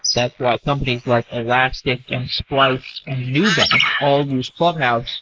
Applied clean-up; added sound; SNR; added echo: neural mask model Resemble Enhance denoiser.